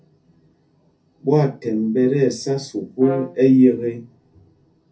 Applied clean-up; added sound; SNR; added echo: none; Brass instrument; 13 dB; reverberation time 0.3 s.